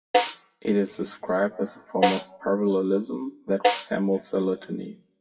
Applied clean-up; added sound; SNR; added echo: classical method WPE with log-MMSE.